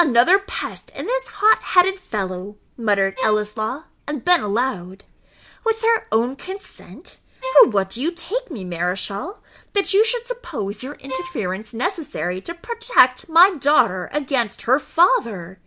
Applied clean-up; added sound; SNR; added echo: none; Bowed string instrument; 11 dB; none.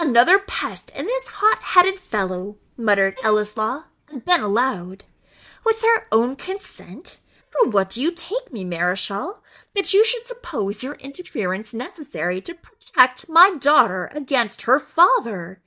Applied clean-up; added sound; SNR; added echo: neural mask model DeepFilterNet 3.